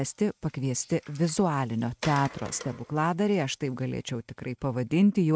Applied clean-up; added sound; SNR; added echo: neural mask model RNNoise.